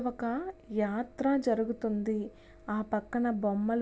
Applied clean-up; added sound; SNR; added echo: none; none; none; none.